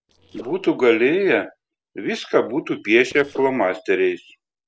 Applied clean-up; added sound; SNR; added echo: neural separator model SepFormer DNS4.